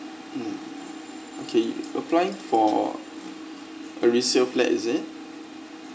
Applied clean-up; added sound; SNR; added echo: none; none; none; reverberation time 0.5 s.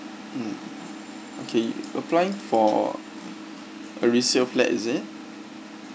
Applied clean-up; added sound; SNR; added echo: none; none; none; none.